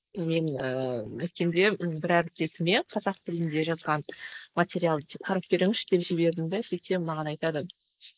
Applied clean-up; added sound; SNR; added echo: neural mask model Resemble Enhance denoiser.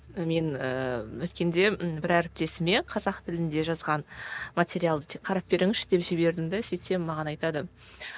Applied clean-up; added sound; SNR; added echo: none; none; none; none.